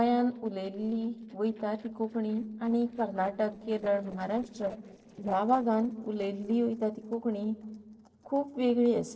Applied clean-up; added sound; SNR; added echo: neural separator model SepFormer DNS4.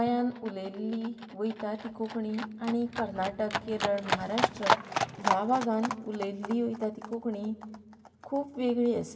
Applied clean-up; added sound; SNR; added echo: none; Livestock, farm animals, working animals; 4 dB; reverberation time 1.3 s.